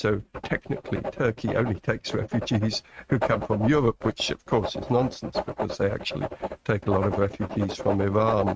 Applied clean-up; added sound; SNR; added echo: neural mask model RNNoise.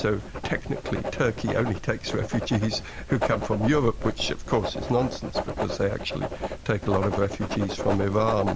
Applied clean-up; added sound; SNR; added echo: none; Writing; 5 dB; none.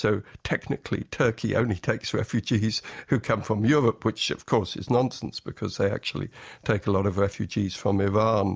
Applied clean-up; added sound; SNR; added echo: none; none; none; none.